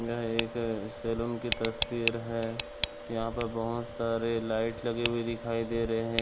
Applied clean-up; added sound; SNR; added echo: none; Tick; 1 dB; none.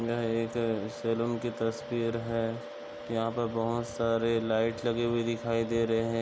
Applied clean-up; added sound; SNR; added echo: none; none; none; none.